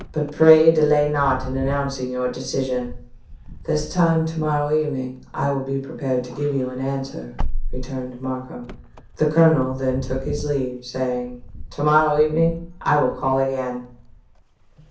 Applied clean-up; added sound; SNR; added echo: none; Wind / Car; 10 dB; reverberation time 0.6 s.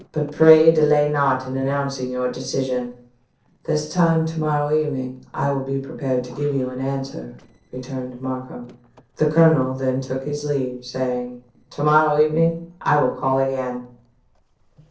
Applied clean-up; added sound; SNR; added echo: neural separator model SepFormer DNS4.